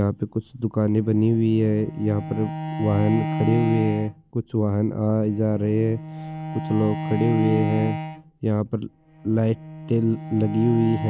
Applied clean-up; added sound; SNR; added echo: none; Bowed string instrument; 9 dB; none.